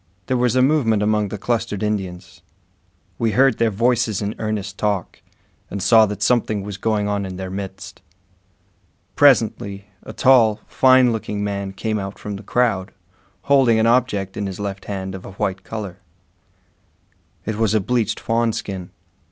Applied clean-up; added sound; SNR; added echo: none; none; none; none.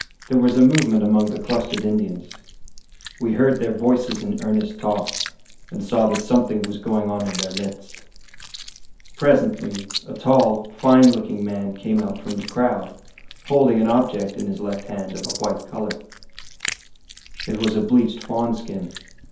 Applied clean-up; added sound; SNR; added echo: none; Chewing, mastication; 15 dB; reverberation time 0.5 s.